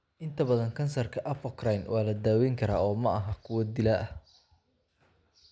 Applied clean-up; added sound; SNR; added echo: none; none; none; none.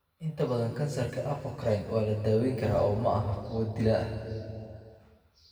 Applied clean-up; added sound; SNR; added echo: none; none; none; reverberation time 2.2 s.